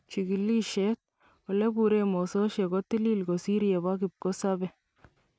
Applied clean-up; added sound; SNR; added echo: none; none; none; none.